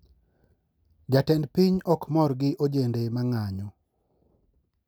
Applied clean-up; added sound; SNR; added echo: none; none; none; none.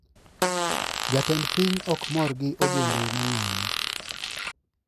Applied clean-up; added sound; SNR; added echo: none; Fart; 0 dB; none.